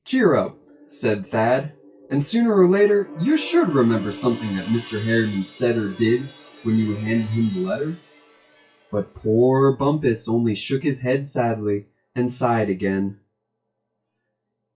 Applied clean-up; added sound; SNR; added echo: classical method WPE with log-MMSE.